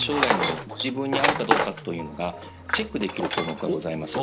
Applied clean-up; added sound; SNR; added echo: none; Tools; -1 dB; none.